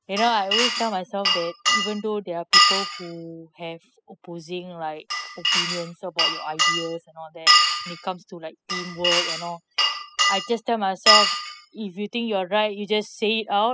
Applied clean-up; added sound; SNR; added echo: classical method spectral subtraction.